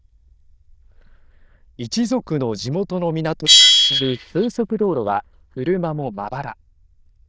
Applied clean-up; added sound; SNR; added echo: neural diffusion model UNIVERSE++.